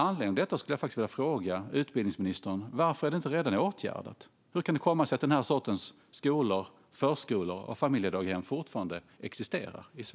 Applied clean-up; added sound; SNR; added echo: none; none; none; none.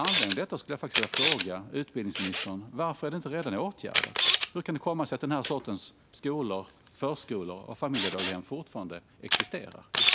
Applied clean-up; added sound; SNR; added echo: none; Camera; -1 dB; none.